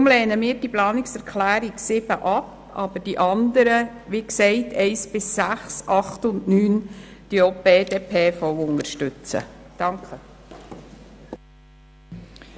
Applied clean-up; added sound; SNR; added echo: none; none; none; none.